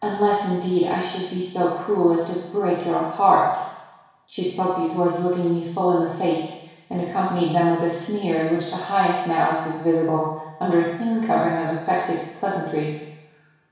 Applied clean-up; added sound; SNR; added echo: none; none; none; reverberation time 1.1 s.